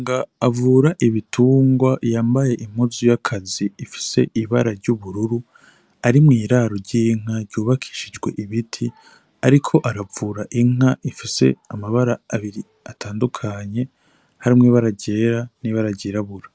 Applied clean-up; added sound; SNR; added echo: none; none; none; none.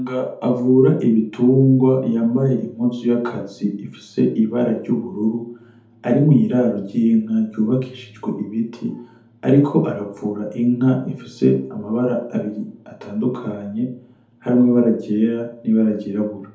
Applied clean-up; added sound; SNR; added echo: none; none; none; reverberation time 0.6 s.